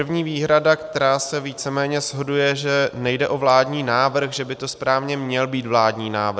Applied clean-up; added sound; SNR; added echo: none; none; none; none.